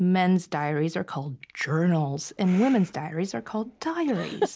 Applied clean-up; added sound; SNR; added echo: none; none; none; none.